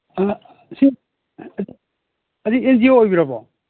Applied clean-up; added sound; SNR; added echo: none; none; none; none.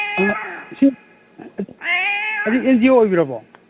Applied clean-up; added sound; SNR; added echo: none; Cat; 7 dB; none.